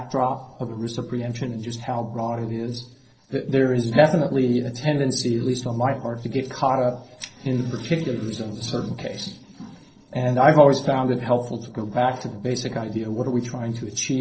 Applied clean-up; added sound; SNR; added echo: neural separator model SepFormer DNS4.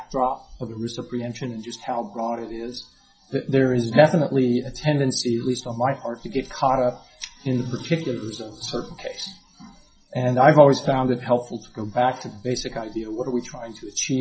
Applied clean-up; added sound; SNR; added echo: classical method WPE with log-MMSE.